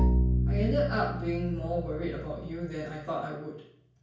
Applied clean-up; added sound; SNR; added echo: none; Bowed string instrument; -3 dB; reverberation time 0.5 s.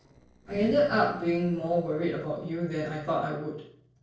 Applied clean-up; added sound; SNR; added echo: neural separator model SepFormer DNS4.